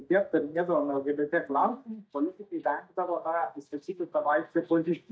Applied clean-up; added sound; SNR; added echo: neural mask model DeepFilterNet 3.